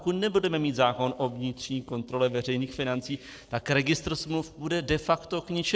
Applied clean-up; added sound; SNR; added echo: neural separator model SepFormer DNS4.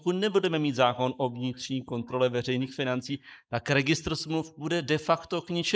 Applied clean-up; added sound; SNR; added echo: neural mask model Resemble Enhance denoiser.